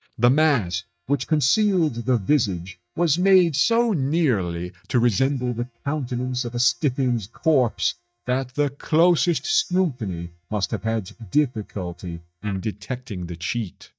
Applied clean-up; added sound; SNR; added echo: neural mask model DeepFilterNet 3.